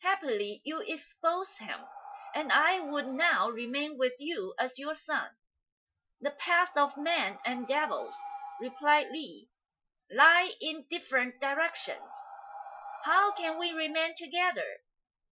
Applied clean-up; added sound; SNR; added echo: classical method Wiener filter.